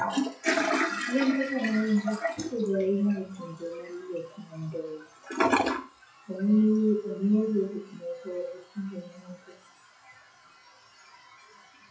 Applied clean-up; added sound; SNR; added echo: classical method WPE with log-MMSE.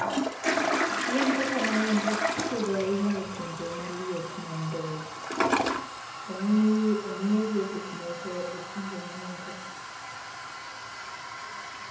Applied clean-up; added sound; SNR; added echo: none; Toilet flush; 1 dB; reverberation time 0.7 s.